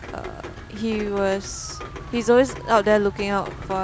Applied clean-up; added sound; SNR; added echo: none; Rain; 13 dB; none.